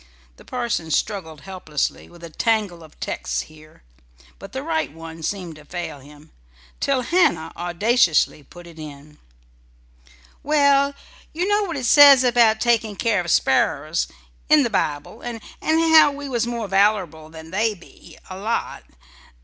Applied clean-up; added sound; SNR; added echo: none; none; none; none.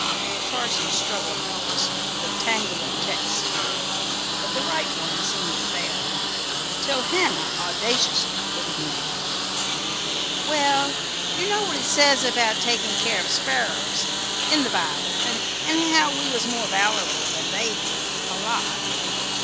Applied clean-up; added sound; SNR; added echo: none; Engine; -2 dB; none.